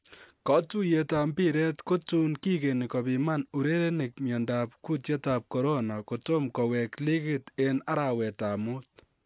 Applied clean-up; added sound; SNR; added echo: none; none; none; none.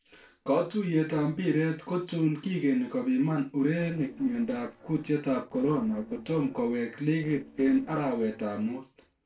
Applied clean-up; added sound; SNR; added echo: neural separator model SepFormer DNS4.